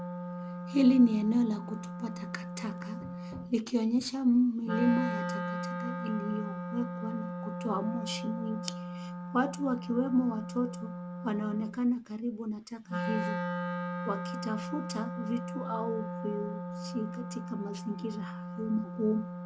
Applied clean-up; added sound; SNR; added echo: none; Wind instrument, woodwind instrument; 6 dB; none.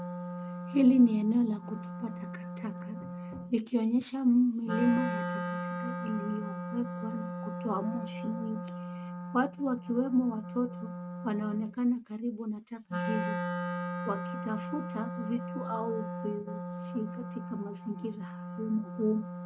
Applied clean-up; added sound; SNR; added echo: neural mask model RNNoise.